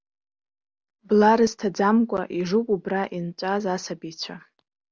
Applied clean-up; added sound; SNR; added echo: none; none; none; none.